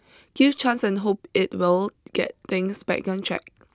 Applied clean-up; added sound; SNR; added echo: none; none; none; none.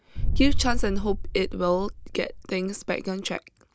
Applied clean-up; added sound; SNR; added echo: none; Boom; -1 dB; none.